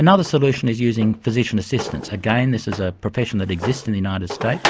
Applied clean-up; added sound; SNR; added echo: none; Drawer open or close; 12 dB; none.